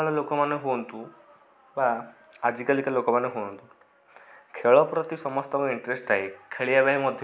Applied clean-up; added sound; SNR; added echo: none; none; none; none.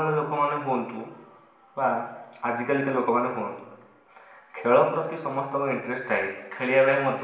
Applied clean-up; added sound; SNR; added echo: none; none; none; reverberation time 1.0 s.